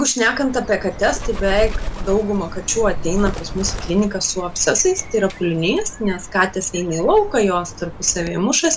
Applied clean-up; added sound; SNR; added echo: none; Bird; 8 dB; none.